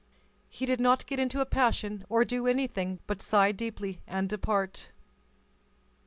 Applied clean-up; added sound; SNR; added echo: none; none; none; none.